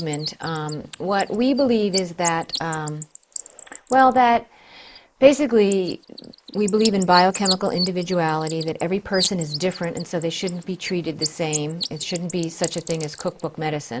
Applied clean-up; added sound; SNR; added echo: neural mask model Resemble Enhance denoiser.